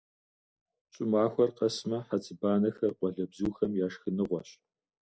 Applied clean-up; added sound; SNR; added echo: none; none; none; none.